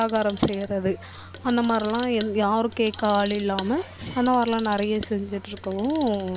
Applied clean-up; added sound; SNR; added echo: none; Clock; 7 dB; none.